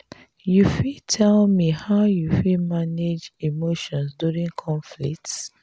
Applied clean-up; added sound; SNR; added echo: none; none; none; none.